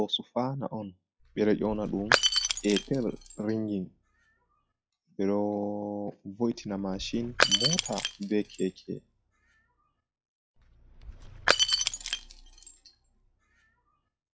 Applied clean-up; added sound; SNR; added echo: classical method log-MMSE.